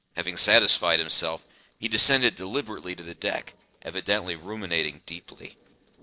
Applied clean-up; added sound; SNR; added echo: neural separator model SepFormer DNS4.